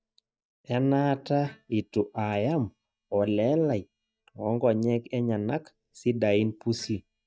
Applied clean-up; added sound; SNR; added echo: neural mask model DeepFilterNet 3.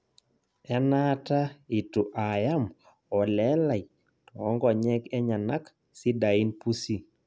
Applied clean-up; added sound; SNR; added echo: none; none; none; none.